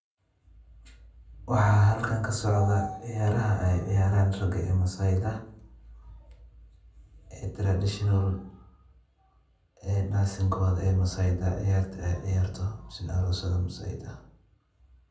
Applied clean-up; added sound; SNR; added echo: none; none; none; reverberation time 0.6 s.